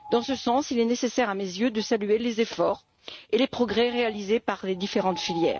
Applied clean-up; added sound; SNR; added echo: neural mask model RNNoise.